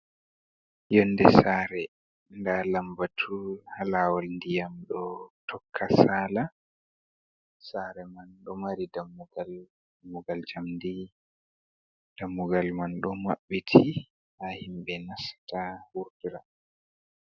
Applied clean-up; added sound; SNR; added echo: none; none; none; none.